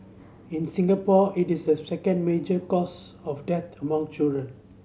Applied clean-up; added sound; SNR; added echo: none; none; none; none.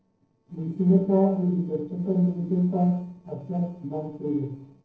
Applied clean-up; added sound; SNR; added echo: neural separator model SepFormer DNS4.